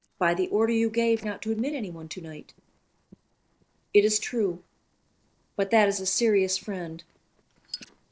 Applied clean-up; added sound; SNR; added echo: neural separator model SepFormer DNS4.